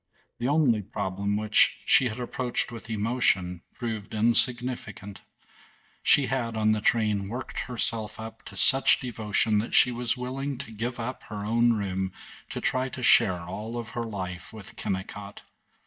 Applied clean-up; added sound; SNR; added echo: neural mask model DeepFilterNet 3.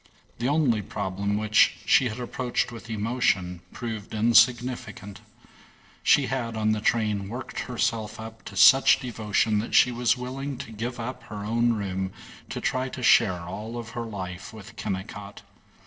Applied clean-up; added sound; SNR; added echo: neural separator model SepFormer DNS4.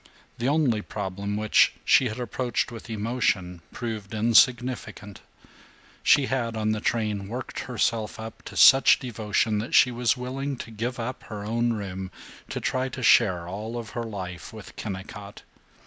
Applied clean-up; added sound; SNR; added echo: none; none; none; none.